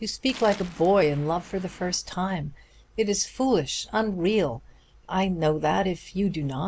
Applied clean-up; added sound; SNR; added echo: none; Waves, surf; 20 dB; none.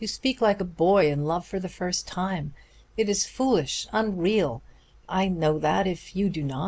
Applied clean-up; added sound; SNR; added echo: none; none; none; none.